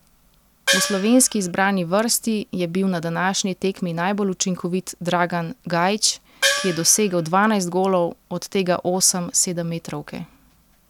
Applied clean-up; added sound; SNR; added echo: none; Gong; 2 dB; none.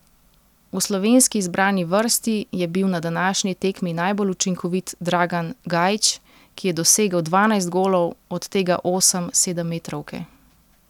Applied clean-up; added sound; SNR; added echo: none; none; none; none.